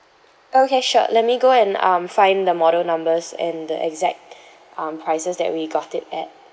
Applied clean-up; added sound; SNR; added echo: none; none; none; none.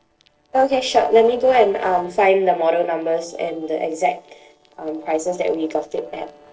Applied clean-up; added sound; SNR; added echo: neural separator model SepFormer DNS4.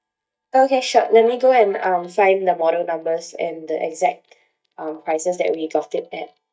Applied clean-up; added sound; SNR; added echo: neural mask model DeepFilterNet 3.